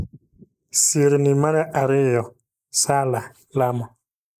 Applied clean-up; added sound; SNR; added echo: neural mask model Resemble Enhance denoiser.